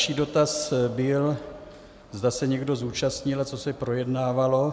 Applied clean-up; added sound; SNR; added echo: none; none; none; none.